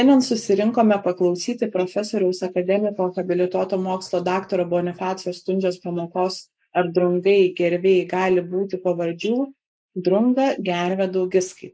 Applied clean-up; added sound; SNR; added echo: neural mask model Resemble Enhance denoiser.